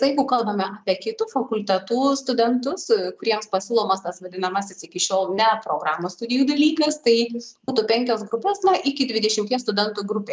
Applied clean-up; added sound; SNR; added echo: none; none; none; none.